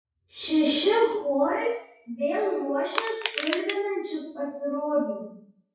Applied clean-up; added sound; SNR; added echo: classical method WPE with log-MMSE.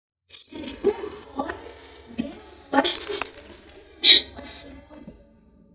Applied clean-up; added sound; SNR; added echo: neural mask model DeepFilterNet 3.